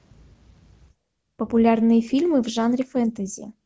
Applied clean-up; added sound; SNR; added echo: none; none; none; none.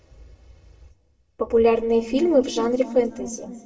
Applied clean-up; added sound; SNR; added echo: none; none; none; reverberation time 1.6 s.